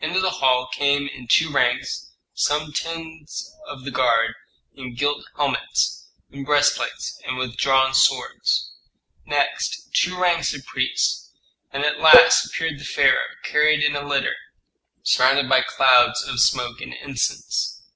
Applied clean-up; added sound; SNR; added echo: neural separator model SepFormer DNS4.